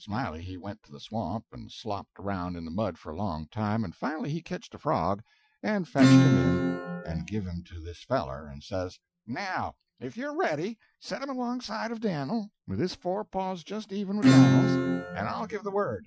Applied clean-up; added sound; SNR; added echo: classical method Wiener filter.